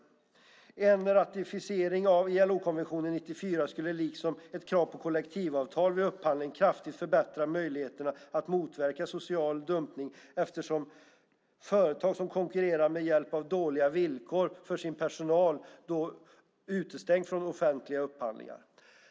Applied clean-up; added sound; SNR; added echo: none; none; none; none.